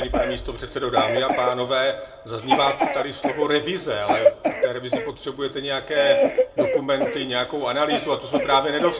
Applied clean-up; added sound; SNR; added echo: none; Cough; 0 dB; reverberation time 0.3 s.